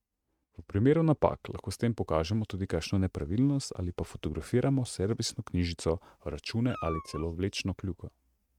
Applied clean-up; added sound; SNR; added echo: neural mask model RNNoise.